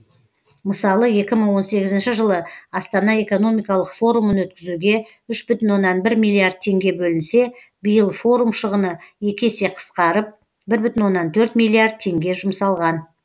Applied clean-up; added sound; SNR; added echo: none; none; none; none.